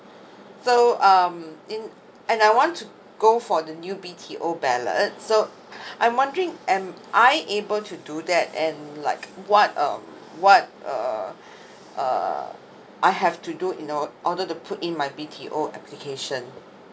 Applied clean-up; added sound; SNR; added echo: none; none; none; none.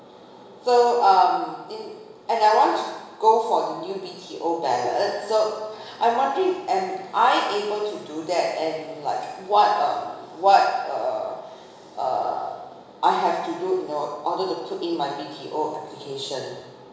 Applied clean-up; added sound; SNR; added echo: none; none; none; reverberation time 1.0 s.